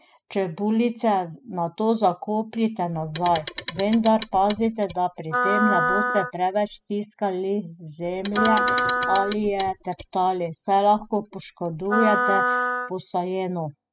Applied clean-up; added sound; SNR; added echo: classical method spectral subtraction.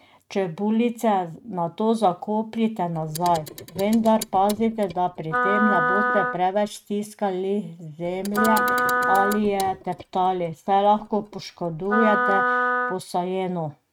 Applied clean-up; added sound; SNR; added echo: neural mask model RNNoise.